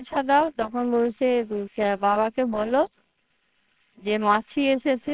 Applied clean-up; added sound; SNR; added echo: neural separator model SepFormer WHAMR!.